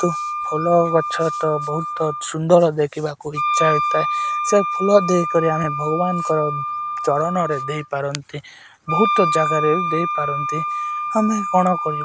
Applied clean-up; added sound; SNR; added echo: none; Wind instrument, woodwind instrument; 3 dB; none.